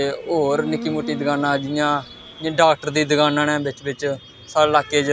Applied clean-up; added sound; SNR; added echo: none; Insect; 15 dB; none.